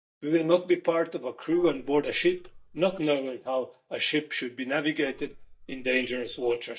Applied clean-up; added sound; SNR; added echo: neural mask model DeepFilterNet 3.